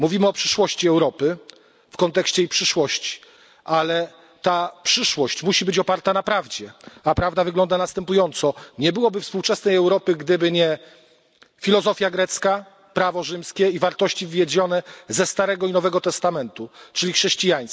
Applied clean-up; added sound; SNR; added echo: none; none; none; none.